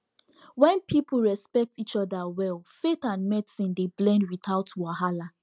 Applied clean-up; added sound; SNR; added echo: none; none; none; none.